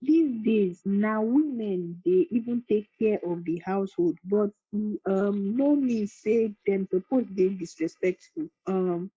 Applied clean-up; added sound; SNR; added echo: neural mask model Resemble Enhance denoiser.